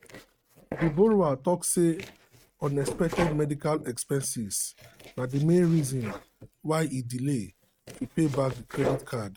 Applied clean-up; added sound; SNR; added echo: neural mask model RNNoise.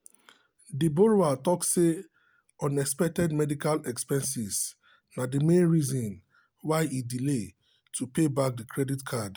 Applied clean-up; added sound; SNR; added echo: none; none; none; none.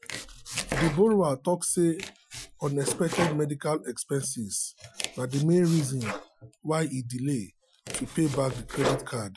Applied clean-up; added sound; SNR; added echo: classical method Wiener filter.